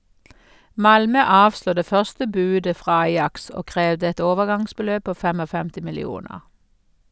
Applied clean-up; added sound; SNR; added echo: none; none; none; none.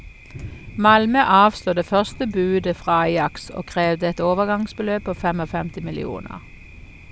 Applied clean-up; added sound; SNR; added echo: none; Thunder; 18 dB; none.